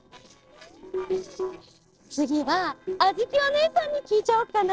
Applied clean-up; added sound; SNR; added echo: neural separator model SepFormer DNS4.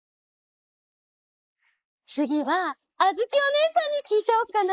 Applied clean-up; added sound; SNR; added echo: neural mask model Resemble Enhance denoiser.